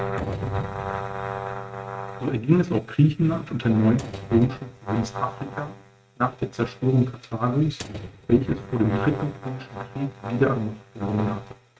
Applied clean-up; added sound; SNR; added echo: neural mask model RNNoise.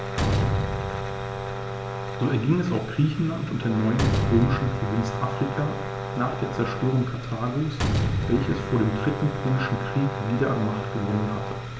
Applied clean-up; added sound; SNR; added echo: none; Slam + Brass instrument; 4 dB; none.